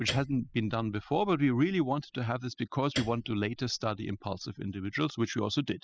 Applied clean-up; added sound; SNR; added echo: classical method spectral subtraction.